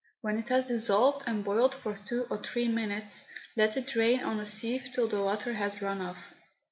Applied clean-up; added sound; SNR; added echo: none; none; none; none.